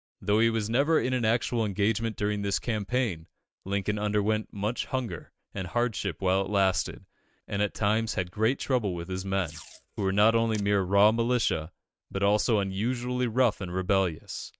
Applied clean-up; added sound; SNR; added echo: neural mask model RNNoise.